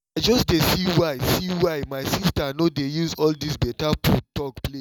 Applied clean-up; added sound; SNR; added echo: none; none; none; none.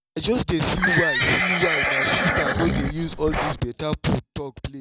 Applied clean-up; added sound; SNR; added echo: none; Livestock, farm animals, working animals; -2 dB; none.